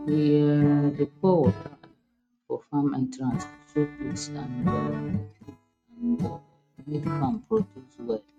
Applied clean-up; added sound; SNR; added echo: neural mask model RNNoise.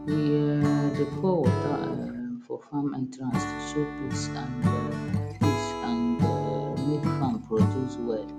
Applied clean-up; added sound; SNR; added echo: none; Acoustic guitar / Strum; 1 dB; none.